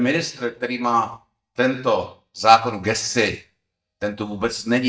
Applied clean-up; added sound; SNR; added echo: neural mask model DeepFilterNet 3.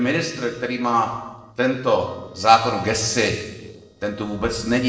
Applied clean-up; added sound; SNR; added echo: neural separator model SepFormer DNS4.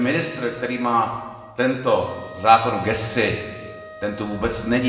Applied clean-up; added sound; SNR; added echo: none; Wind instrument, woodwind instrument; 18 dB; reverberation time 1.1 s.